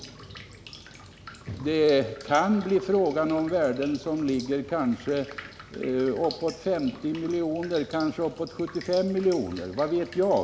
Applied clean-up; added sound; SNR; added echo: none; Drip; 20 dB; none.